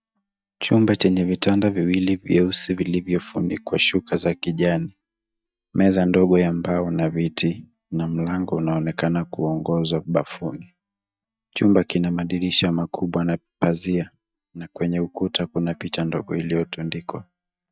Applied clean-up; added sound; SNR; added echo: neural mask model DeepFilterNet 3.